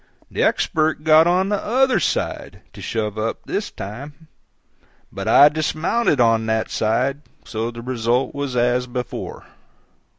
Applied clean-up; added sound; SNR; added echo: none; none; none; none.